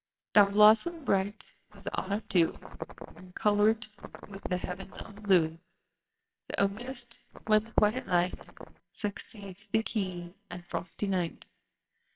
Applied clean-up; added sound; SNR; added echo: neural separator model SepFormer WHAMR!.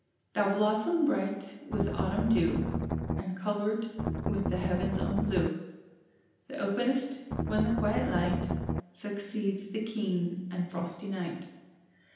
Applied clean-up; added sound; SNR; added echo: none; Strum; 0 dB; reverberation time 0.9 s.